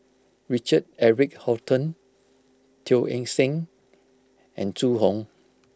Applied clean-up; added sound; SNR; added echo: none; none; none; none.